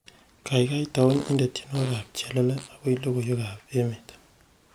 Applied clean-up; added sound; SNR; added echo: none; Fart; 17 dB; none.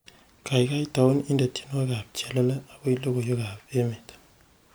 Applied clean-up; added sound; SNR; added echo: none; none; none; none.